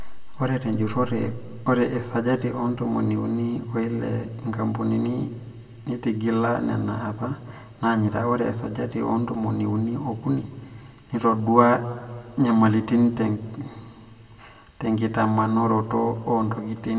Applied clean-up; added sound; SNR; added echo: none; none; none; reverberation time 1.5 s.